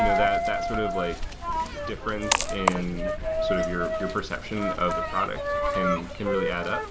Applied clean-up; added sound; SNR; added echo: none; Coin (dropping); -3 dB; none.